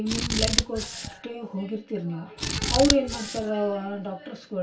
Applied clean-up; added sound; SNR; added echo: none; Scissors; 0 dB; reverberation time 0.2 s.